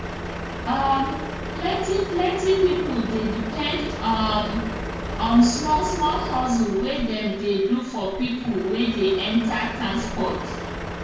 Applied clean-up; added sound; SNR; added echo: none; Truck; 7 dB; reverberation time 0.6 s.